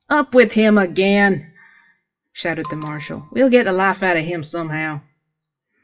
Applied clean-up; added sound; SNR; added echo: classical method WPE with log-MMSE.